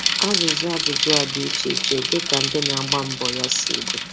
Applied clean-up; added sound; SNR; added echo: none; Bicycle; -3 dB; none.